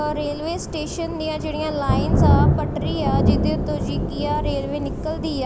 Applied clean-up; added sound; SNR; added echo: none; Thunder; -5 dB; none.